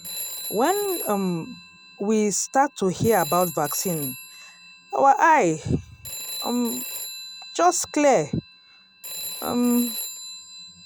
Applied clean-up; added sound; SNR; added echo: none; Telephone; 12 dB; none.